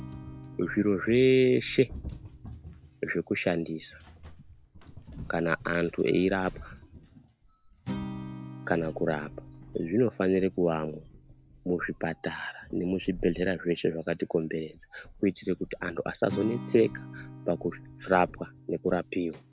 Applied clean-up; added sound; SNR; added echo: none; Acoustic guitar + Cat; 15 dB; none.